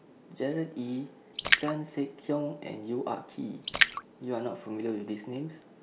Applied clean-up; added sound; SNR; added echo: none; Splash, splatter; -1 dB; none.